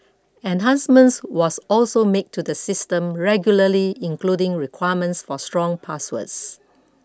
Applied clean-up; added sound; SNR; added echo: none; none; none; none.